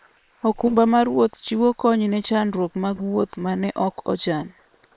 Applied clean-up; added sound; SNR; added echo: neural separator model SepFormer WHAM!.